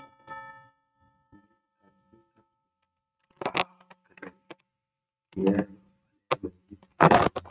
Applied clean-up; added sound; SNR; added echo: neural mask model RNNoise.